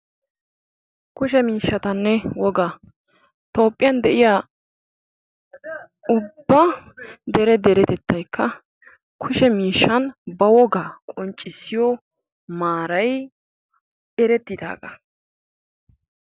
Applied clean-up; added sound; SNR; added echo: none; none; none; none.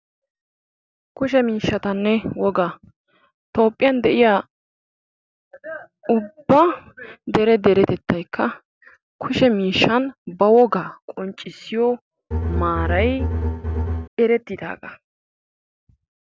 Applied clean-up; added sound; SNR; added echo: none; Bowed string instrument; 2 dB; none.